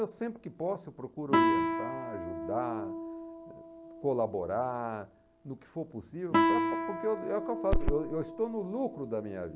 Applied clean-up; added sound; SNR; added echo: none; Guitar; 0 dB; none.